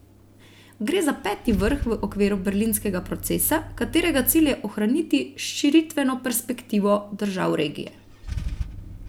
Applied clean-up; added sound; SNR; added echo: none; Idling / Engine starting / Car; 13 dB; none.